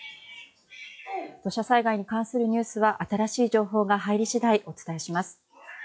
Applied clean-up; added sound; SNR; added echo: classical method log-MMSE.